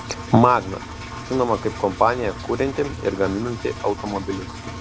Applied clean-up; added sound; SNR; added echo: none; Engine; 11 dB; none.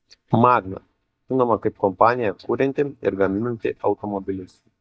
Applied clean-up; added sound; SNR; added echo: neural mask model DeepFilterNet 3.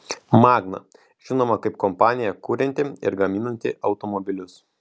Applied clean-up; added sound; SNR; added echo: none; none; none; none.